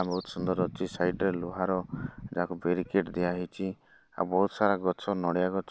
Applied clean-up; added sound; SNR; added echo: none; none; none; none.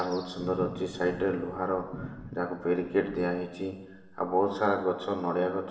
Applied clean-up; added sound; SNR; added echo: none; none; none; reverberation time 1.2 s.